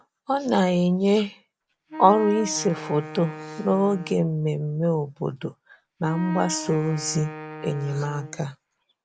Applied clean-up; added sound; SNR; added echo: none; Wind instrument, woodwind instrument; 12 dB; none.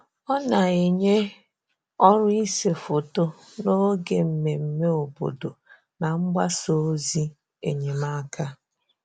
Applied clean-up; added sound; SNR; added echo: none; none; none; none.